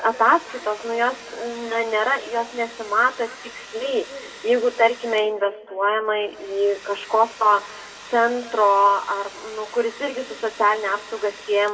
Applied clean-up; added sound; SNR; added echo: none; Domestic sounds, home sounds; 19 dB; reverberation time 1.7 s.